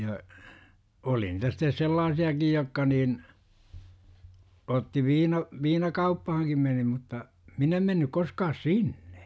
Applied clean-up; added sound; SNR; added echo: none; none; none; none.